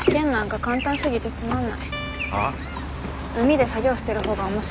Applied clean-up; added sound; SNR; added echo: none; Guitar + Traffic noise, roadway noise / Bird; 12 dB; none.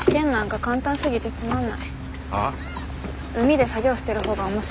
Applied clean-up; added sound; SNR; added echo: none; none; none; none.